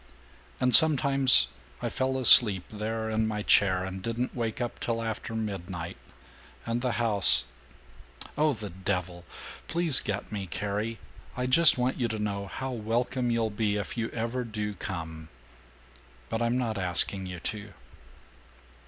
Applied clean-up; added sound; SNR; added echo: none; none; none; none.